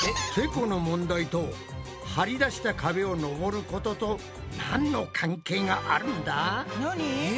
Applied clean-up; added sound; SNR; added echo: none; none; none; none.